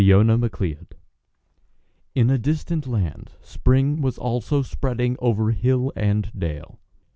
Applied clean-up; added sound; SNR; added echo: none; none; none; none.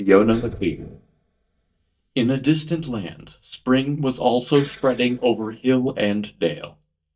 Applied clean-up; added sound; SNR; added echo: neural mask model DeepFilterNet 3.